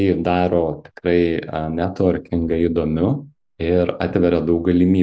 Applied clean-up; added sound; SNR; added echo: neural mask model Resemble Enhance denoiser.